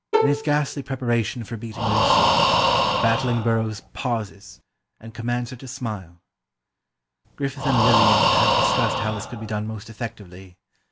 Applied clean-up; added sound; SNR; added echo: none; Breathing + Bowed string instrument; -4 dB; none.